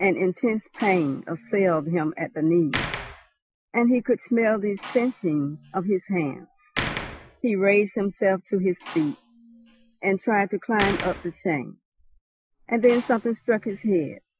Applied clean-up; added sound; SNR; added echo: classical method Wiener filter.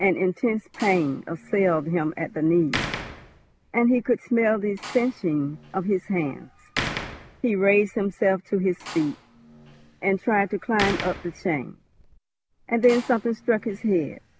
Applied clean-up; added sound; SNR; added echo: none; Slam; 13 dB; none.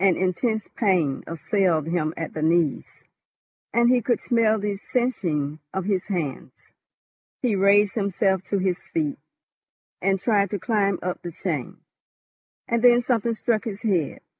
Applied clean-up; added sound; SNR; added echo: none; none; none; none.